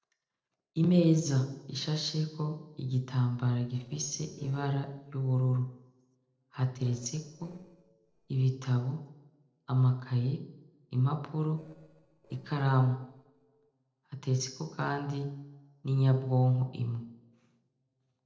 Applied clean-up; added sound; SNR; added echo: neural separator model SepFormer DNS4.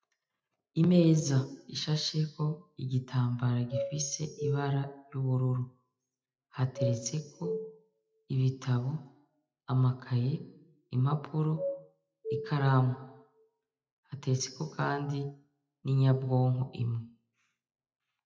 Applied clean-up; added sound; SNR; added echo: classical method WPE with log-MMSE.